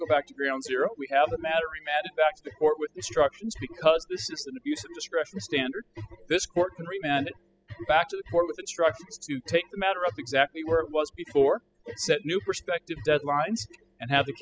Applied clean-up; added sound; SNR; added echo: classical method spectral subtraction.